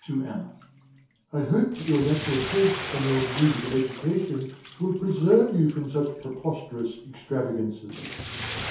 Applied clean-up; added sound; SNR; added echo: none; Bathtub (filling or washing); 12 dB; reverberation time 0.6 s.